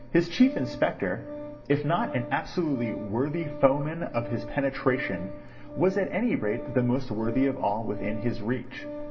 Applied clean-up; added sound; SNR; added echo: none; Organ; 13 dB; reverberation time 0.9 s.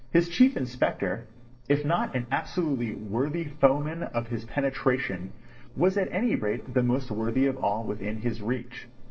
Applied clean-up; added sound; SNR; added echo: neural separator model SepFormer DNS4.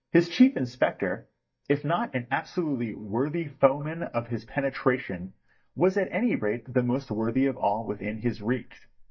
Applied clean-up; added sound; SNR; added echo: neural mask model DeepFilterNet 3.